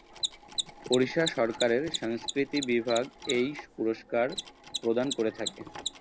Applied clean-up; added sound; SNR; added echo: none; Mechanisms; 9 dB; none.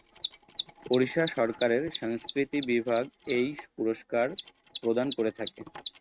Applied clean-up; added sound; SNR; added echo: neural mask model RNNoise.